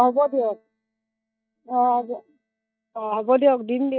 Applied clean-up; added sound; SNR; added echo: neural mask model DeepFilterNet 3.